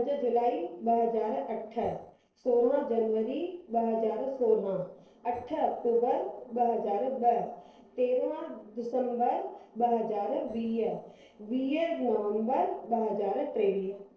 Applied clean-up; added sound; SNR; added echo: neural separator model SepFormer DNS4.